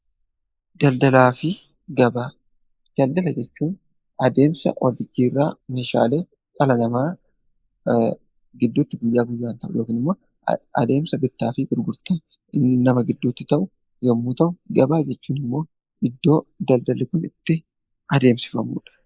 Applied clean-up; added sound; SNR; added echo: neural mask model Resemble Enhance denoiser.